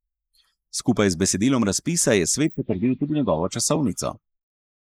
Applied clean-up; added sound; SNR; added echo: neural mask model Resemble Enhance denoiser.